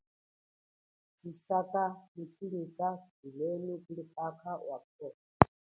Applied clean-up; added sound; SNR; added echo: none; none; none; none.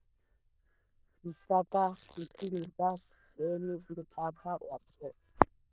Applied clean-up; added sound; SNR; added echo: neural diffusion model UNIVERSE++.